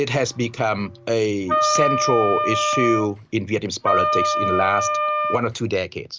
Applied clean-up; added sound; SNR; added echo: none; Wind instrument, woodwind instrument; -1 dB; none.